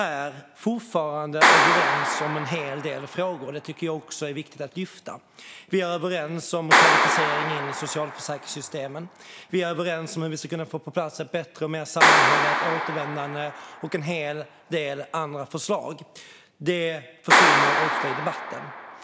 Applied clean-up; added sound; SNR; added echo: none; Clapping; -4 dB; none.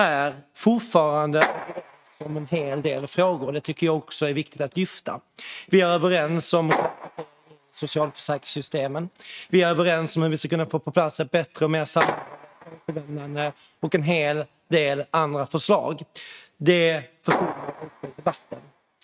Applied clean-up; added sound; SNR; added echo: neural mask model RNNoise.